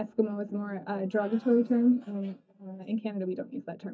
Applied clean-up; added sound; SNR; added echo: neural mask model DeepFilterNet 3.